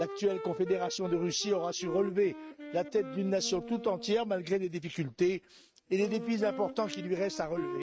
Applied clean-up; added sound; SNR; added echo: neural mask model RNNoise.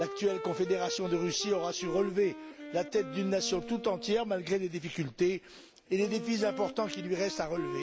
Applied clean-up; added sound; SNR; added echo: none; Wind instrument, woodwind instrument; 10 dB; none.